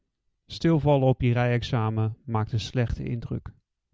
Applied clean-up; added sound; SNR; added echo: none; none; none; none.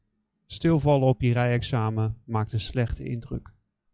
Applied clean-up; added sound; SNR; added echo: classical method log-MMSE.